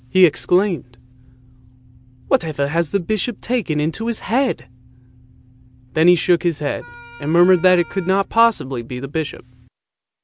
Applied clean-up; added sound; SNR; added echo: none; Wind instrument, woodwind instrument; 20 dB; none.